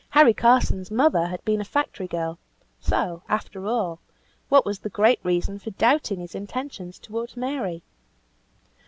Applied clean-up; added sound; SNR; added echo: none; none; none; none.